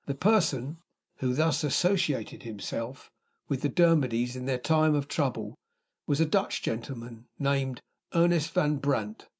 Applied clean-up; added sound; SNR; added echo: none; none; none; none.